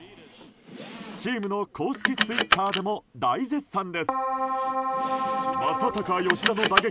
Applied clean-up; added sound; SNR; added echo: none; Keyboard (musical) + Car; -2 dB; none.